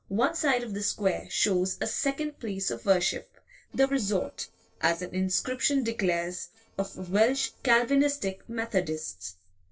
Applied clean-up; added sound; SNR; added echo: neural separator model SepFormer DNS4.